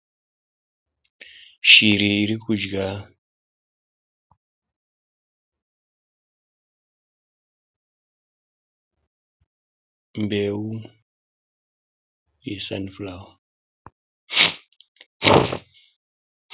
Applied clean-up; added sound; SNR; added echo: none; none; none; none.